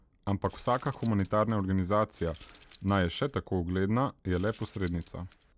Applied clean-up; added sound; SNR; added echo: none; Keys jangling; 20 dB; none.